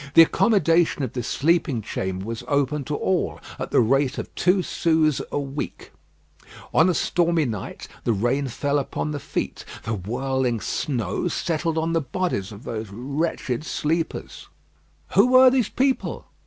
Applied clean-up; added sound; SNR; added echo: none; none; none; none.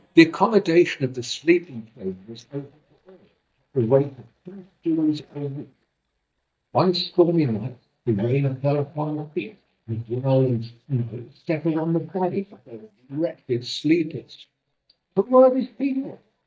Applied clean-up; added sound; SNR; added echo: neural mask model DeepFilterNet 3.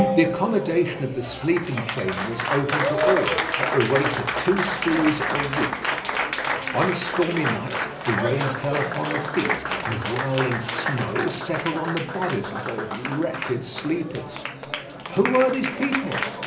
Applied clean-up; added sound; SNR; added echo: none; Applause; 1 dB; reverberation time 0.5 s.